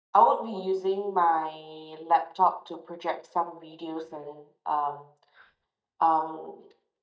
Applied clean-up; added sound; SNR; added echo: neural mask model DeepFilterNet 3.